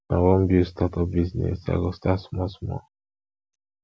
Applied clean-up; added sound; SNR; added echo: none; none; none; none.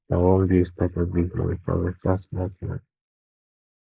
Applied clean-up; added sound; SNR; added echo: neural mask model Resemble Enhance denoiser.